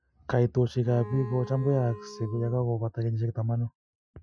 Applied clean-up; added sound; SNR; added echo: classical method Wiener filter.